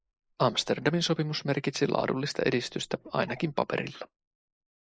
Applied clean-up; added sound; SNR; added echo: neural mask model Resemble Enhance denoiser.